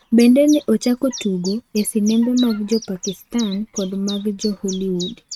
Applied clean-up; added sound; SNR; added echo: neural mask model RNNoise.